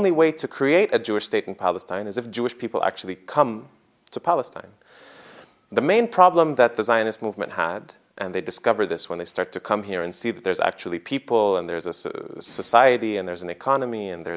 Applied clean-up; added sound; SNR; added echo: none; none; none; none.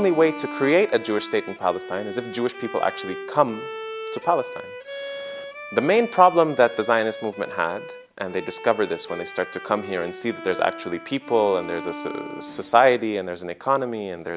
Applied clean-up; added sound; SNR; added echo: none; Bowed string instrument; 13 dB; none.